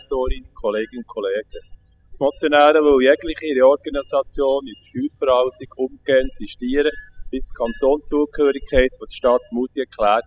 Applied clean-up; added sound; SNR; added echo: classical method spectral subtraction.